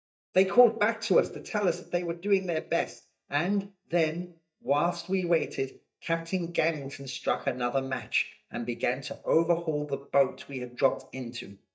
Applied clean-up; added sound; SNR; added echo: neural mask model DeepFilterNet 3.